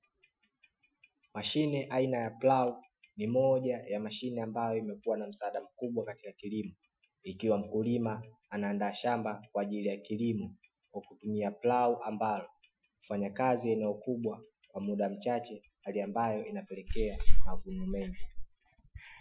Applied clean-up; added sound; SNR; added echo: classical method Wiener filter.